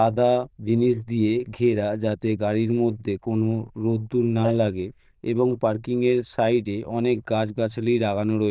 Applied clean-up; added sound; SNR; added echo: neural diffusion model UNIVERSE++.